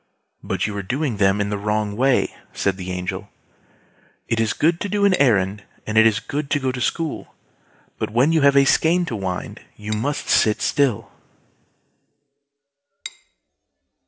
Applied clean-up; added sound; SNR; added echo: none; Cutlery, silverware / Dishes, pots, and pans; 17 dB; none.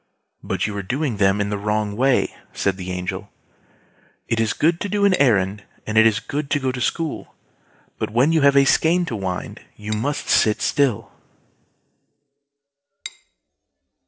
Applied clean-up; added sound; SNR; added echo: neural separator model SepFormer DNS4.